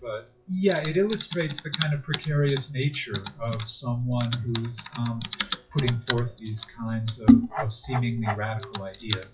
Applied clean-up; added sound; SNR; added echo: classical method WPE with log-MMSE.